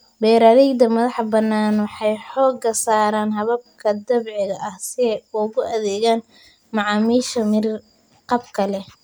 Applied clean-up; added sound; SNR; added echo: none; none; none; none.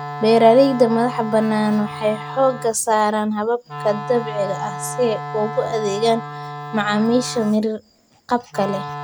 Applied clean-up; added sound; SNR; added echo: none; Wind instrument, woodwind instrument; 11 dB; none.